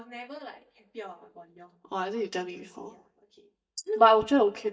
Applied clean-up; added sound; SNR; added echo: neural mask model DeepFilterNet 3.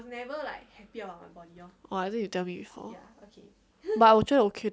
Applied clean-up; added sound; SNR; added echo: none; none; none; none.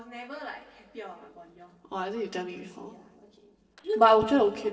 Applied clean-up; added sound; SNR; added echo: neural separator model SepFormer DNS4.